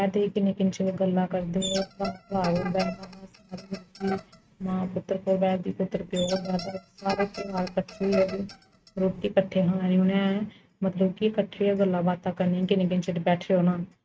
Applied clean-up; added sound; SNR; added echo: neural mask model RNNoise.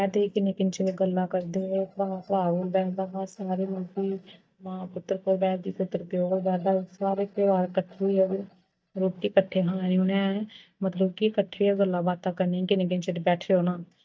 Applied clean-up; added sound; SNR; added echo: neural mask model DeepFilterNet 3.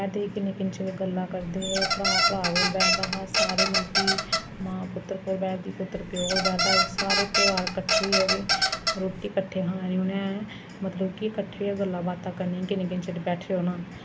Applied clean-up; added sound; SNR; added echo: none; Squeak; -4 dB; none.